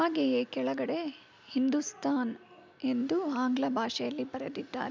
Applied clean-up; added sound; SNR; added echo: none; none; none; none.